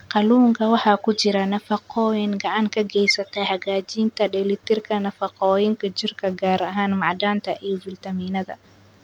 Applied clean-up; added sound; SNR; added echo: none; none; none; none.